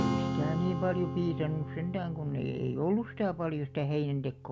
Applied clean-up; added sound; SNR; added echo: none; Strum; 5 dB; none.